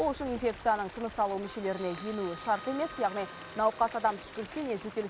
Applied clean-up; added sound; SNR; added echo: none; Stream + Harmonica; 14 dB; none.